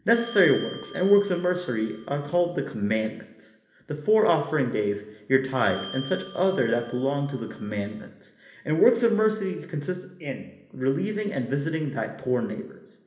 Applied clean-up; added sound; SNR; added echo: none; Bell; 18 dB; reverberation time 1.0 s.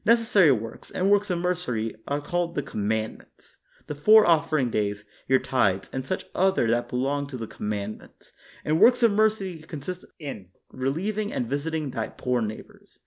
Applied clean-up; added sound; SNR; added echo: none; none; none; none.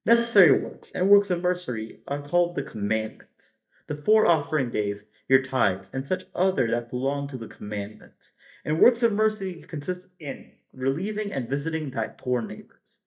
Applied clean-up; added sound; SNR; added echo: neural mask model DeepFilterNet 3.